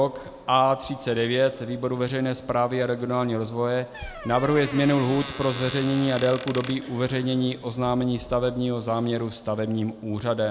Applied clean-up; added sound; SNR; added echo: none; Squeak; 12 dB; none.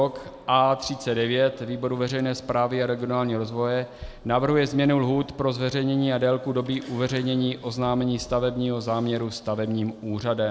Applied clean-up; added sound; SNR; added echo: none; none; none; none.